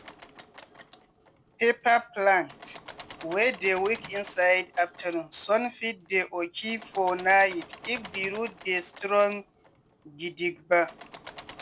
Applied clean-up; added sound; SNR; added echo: none; Engine / Mechanisms; 20 dB; none.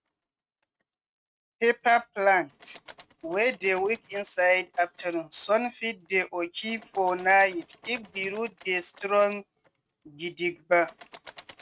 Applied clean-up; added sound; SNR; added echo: neural mask model RNNoise.